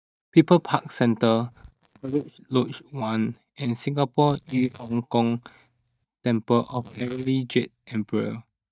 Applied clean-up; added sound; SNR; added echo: neural mask model DeepFilterNet 3.